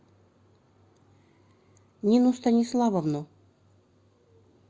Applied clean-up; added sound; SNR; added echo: none; none; none; none.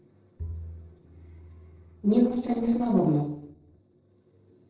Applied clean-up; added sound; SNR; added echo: neural separator model SepFormer DNS4.